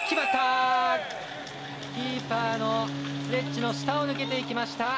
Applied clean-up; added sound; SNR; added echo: none; none; none; none.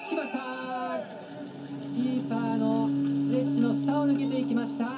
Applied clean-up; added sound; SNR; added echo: none; none; none; reverberation time 0.4 s.